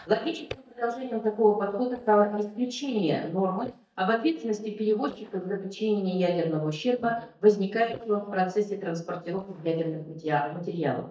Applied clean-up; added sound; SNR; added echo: neural mask model DeepFilterNet 3.